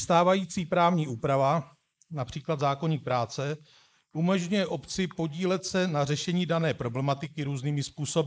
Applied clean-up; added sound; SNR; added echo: neural mask model Resemble Enhance denoiser.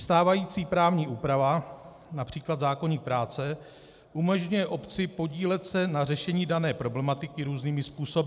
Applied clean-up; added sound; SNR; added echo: none; none; none; none.